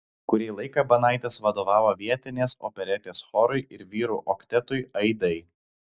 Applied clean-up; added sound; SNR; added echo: none; none; none; none.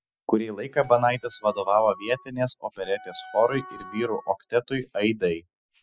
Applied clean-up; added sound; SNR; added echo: classical method spectral subtraction.